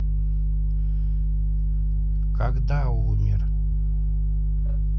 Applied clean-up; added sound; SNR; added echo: none; none; none; none.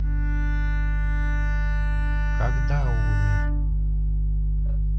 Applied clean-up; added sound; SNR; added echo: none; Bowed string instrument; 16 dB; none.